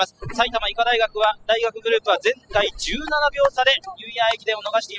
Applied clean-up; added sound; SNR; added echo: classical method spectral subtraction.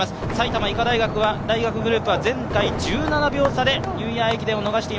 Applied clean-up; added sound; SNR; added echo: none; Explosion; 9 dB; none.